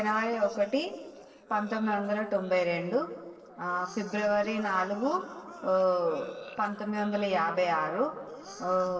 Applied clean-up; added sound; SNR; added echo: neural separator model SepFormer DNS4.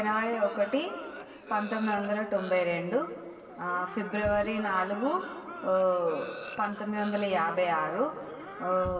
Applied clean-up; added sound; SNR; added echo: none; Cough; 14 dB; reverberation time 2.1 s.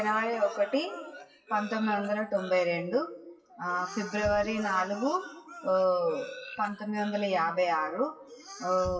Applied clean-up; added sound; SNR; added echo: classical method WPE with log-MMSE.